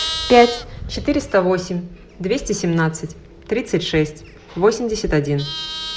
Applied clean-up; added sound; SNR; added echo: none; Livestock, farm animals, working animals; 12 dB; none.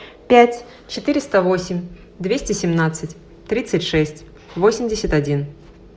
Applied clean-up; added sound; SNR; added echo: none; none; none; none.